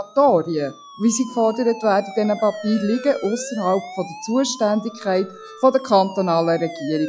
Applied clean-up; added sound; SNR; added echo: classical method log-MMSE.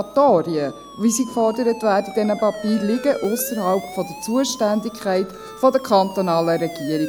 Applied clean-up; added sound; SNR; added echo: none; Siren; 15 dB; none.